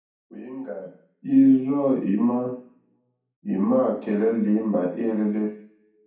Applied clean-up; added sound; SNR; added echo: none; none; none; reverberation time 0.6 s.